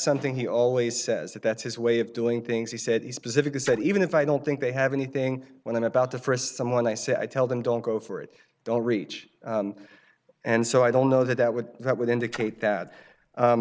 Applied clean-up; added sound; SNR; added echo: none; Splash, splatter; 19 dB; none.